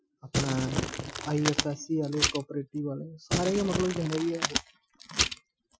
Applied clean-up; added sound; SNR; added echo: classical method Wiener filter.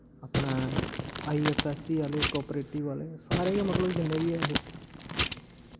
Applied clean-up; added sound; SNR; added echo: none; Crumpling, crinkling; 0 dB; none.